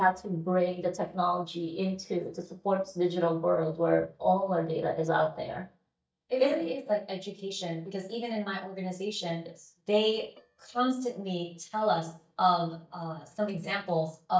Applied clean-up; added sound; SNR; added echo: neural mask model DeepFilterNet 3.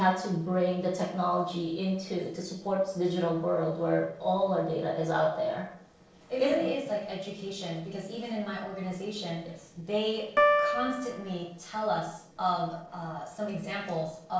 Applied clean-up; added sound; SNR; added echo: neural separator model SepFormer DNS4.